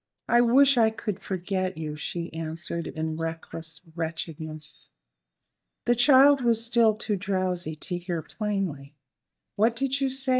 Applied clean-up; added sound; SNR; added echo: neural mask model DeepFilterNet 3.